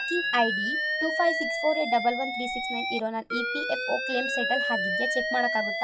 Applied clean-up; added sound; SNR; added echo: classical method WPE with log-MMSE.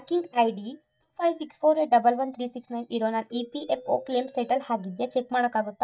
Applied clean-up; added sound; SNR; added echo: neural mask model DeepFilterNet 3.